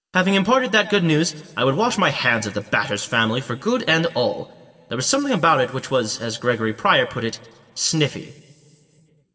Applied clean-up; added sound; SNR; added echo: none; none; none; reverberation time 1.6 s.